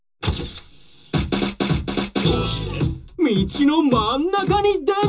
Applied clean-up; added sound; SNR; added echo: none; none; none; reverberation time 0.2 s.